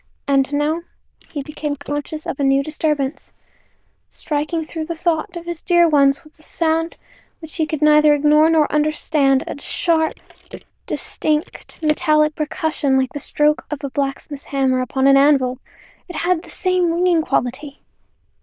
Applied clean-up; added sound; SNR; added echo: neural diffusion model UNIVERSE++.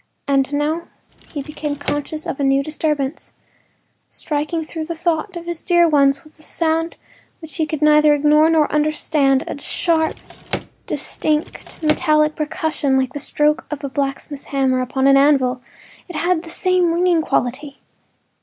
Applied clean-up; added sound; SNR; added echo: none; Drawer open or close; 12 dB; none.